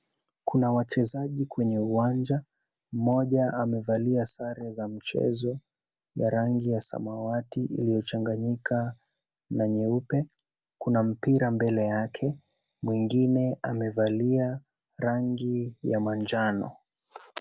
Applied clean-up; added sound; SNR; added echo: none; none; none; none.